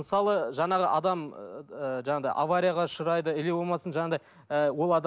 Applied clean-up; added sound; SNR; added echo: none; none; none; none.